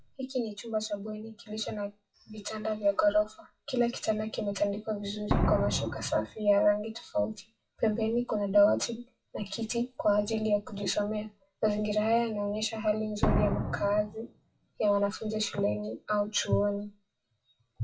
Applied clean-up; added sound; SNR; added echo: classical method WPE with log-MMSE.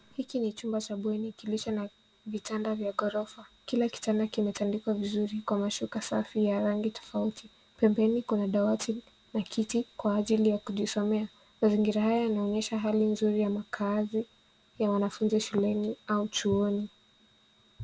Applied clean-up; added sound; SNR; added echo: none; none; none; none.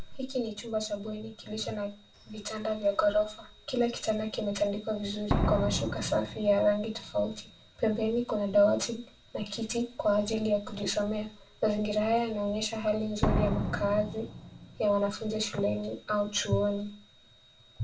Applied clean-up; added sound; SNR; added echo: none; Slam; 8 dB; reverberation time 0.2 s.